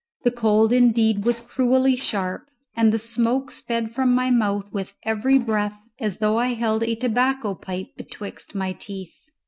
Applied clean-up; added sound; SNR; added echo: neural mask model RNNoise.